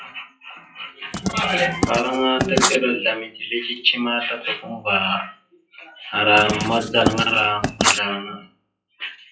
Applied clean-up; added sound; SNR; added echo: classical method WPE with log-MMSE.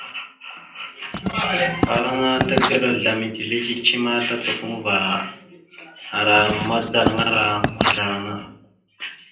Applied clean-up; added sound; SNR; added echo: none; Writing; 2 dB; reverberation time 0.6 s.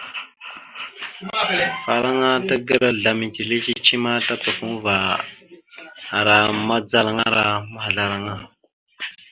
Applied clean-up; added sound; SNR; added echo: none; none; none; none.